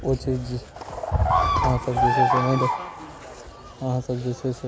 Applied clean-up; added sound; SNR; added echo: none; Bird vocalization, bird call, bird song; -2 dB; none.